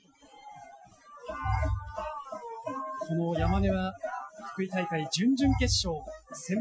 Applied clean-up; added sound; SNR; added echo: classical method Wiener filter.